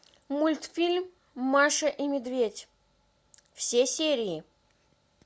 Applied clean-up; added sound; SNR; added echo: none; none; none; none.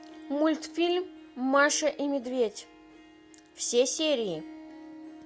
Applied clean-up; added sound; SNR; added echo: none; Harp; 18 dB; none.